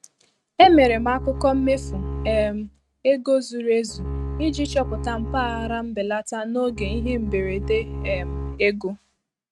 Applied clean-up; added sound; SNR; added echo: neural mask model RNNoise.